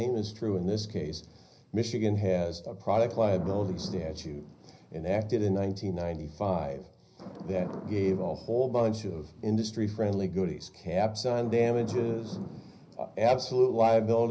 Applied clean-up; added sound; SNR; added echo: none; Thunder / Rain; 16 dB; reverberation time 0.4 s.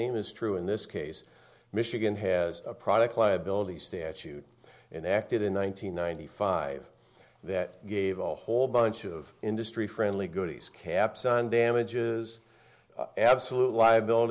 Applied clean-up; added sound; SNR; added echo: none; none; none; none.